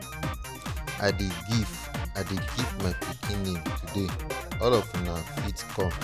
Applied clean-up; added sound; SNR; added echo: none; Drum kit; 2 dB; none.